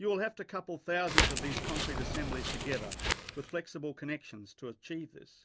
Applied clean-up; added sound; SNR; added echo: none; Crackle; -4 dB; none.